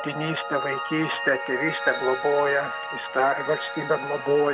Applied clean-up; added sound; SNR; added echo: none; Piano; 7 dB; none.